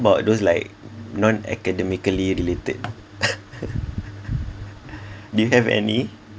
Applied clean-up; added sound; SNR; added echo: none; none; none; none.